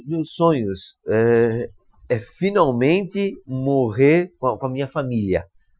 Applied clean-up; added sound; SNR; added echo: classical method Wiener filter.